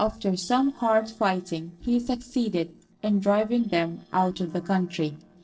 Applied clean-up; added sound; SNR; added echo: neural separator model SepFormer DNS4.